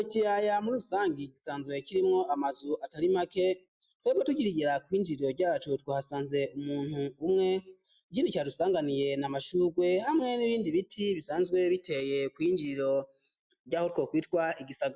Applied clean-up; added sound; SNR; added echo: none; none; none; none.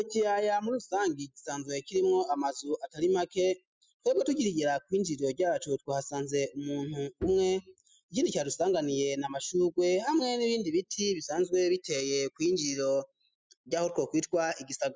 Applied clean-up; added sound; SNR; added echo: classical method spectral subtraction.